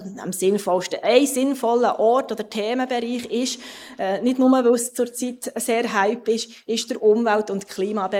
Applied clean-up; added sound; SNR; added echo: neural mask model Resemble Enhance denoiser.